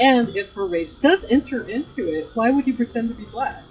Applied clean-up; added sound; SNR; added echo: classical method WPE with log-MMSE.